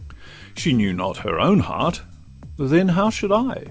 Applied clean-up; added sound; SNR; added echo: none; Bass guitar; 20 dB; none.